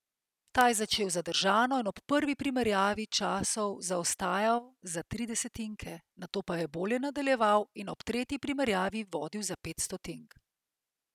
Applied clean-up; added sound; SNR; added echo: none; none; none; none.